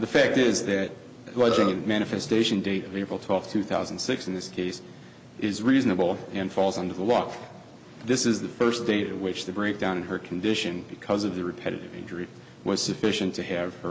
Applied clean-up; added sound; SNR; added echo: none; Burping, eructation; 1 dB; none.